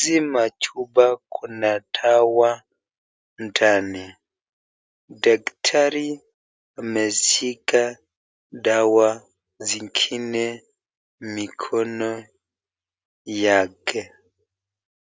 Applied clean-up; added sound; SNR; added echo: none; none; none; none.